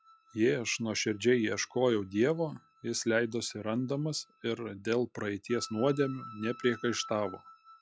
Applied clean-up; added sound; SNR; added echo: classical method log-MMSE.